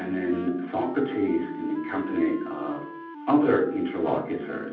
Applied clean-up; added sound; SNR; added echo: none; Wind instrument, woodwind instrument; 13 dB; reverberation time 0.6 s.